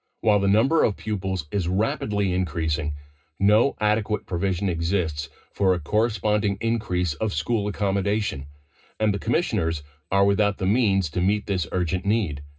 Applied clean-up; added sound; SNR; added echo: none; none; none; reverberation time 0.2 s.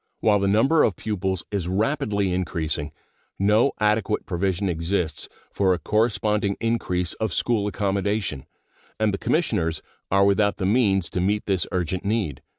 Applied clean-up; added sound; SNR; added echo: none; none; none; none.